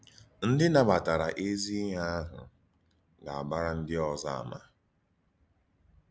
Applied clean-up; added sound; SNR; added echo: none; none; none; none.